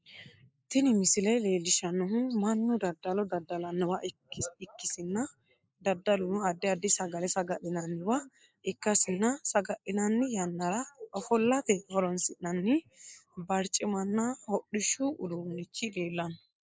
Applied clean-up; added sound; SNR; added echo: neural mask model Resemble Enhance denoiser.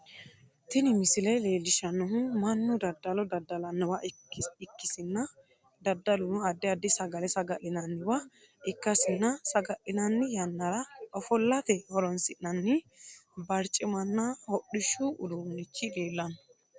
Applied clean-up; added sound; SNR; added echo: none; none; none; none.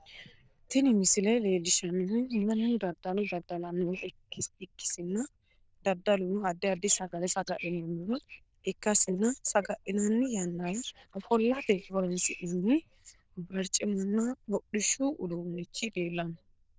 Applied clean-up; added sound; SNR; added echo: neural diffusion model UNIVERSE++.